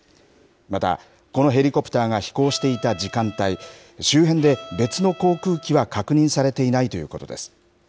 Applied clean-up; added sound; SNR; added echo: none; Bowed string instrument; 20 dB; none.